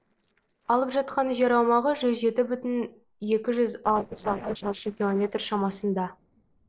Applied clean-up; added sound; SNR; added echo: neural separator model SepFormer DNS4.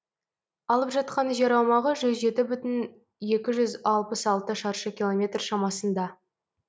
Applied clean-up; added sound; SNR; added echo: none; none; none; none.